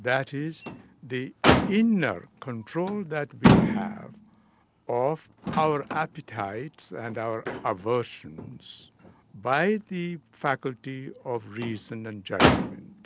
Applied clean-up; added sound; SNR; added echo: none; Motor vehicle (road); -1 dB; none.